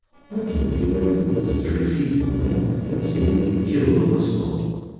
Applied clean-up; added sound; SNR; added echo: neural separator model SepFormer DNS4.